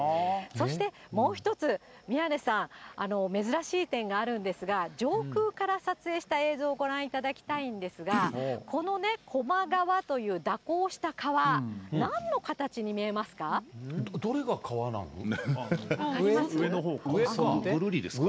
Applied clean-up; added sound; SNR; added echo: none; none; none; none.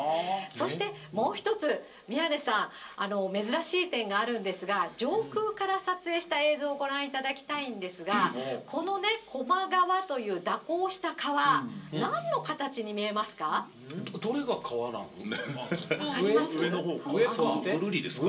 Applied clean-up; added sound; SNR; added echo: none; none; none; reverberation time 0.2 s.